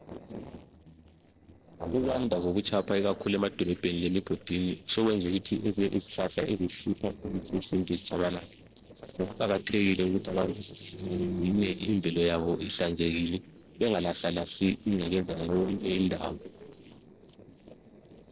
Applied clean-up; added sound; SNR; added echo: neural separator model SepFormer DNS4.